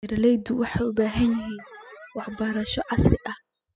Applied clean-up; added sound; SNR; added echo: classical method spectral subtraction.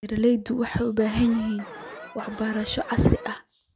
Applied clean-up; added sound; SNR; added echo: none; Alarm; 15 dB; none.